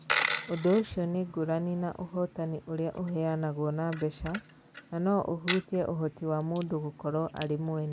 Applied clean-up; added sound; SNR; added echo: none; Coin (dropping); 8 dB; none.